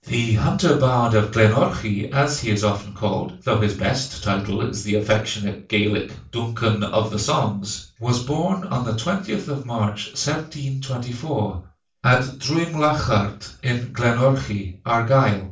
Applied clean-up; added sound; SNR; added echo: none; none; none; reverberation time 0.3 s.